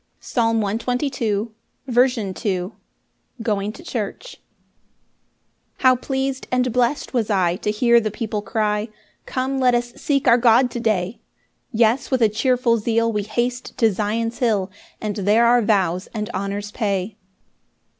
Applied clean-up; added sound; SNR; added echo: none; none; none; none.